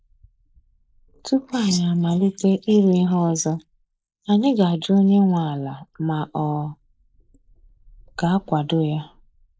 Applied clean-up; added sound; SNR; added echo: neural mask model Resemble Enhance denoiser.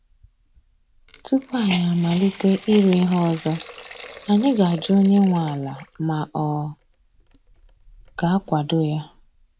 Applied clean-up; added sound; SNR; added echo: none; Hiss; 16 dB; none.